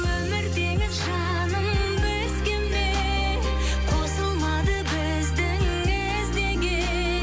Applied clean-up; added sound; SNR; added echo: none; none; none; none.